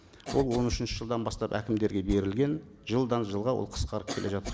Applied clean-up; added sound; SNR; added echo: none; Cough; 16 dB; none.